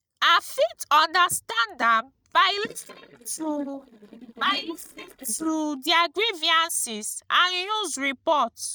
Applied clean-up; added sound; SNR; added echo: neural mask model DeepFilterNet 3.